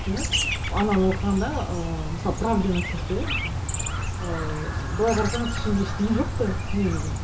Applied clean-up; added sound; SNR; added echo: none; Chirp, tweet; 1 dB; reverberation time 0.2 s.